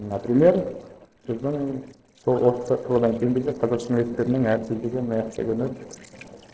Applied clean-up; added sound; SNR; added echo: neural separator model SepFormer DNS4.